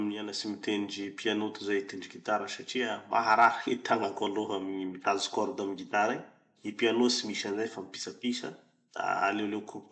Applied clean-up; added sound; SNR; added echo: none; none; none; reverberation time 0.4 s.